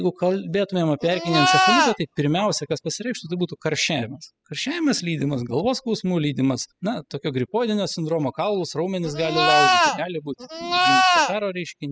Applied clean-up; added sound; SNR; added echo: classical method spectral subtraction.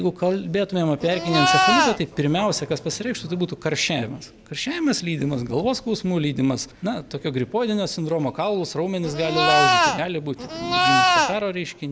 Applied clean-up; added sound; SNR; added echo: none; Livestock, farm animals, working animals; -4 dB; none.